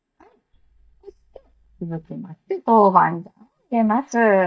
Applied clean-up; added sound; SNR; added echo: neural mask model DeepFilterNet 3.